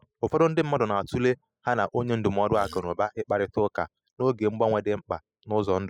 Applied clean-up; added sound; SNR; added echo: classical method spectral subtraction.